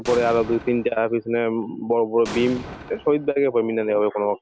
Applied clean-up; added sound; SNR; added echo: none; Explosion; 16 dB; none.